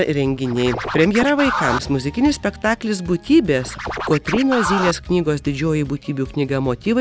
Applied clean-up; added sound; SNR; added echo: none; Scratching (performance technique); 6 dB; none.